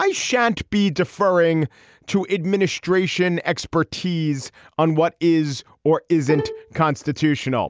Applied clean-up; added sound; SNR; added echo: none; Bowed string instrument; 10 dB; none.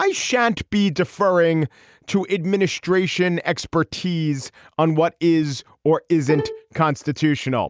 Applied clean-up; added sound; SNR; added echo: neural mask model RNNoise.